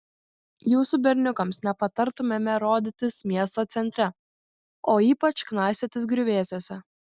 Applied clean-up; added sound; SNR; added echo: none; none; none; none.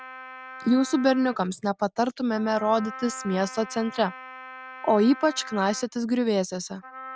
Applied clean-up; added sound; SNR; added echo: none; Wind instrument, woodwind instrument; 16 dB; none.